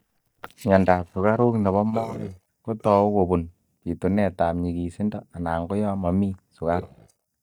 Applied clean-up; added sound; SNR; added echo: neural mask model DeepFilterNet 3.